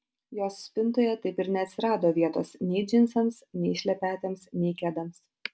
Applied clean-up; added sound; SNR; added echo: none; none; none; none.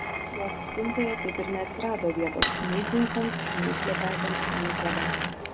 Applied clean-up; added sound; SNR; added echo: none; Glass; -2 dB; none.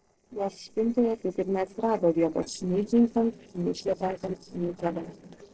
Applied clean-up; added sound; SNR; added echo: neural separator model SepFormer DNS4.